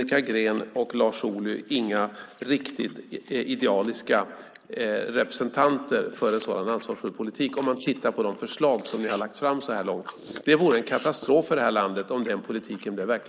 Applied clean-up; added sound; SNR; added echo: neural mask model Resemble Enhance denoiser.